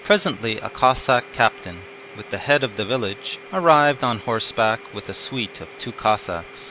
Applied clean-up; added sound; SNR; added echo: none; Domestic sounds, home sounds; 18 dB; none.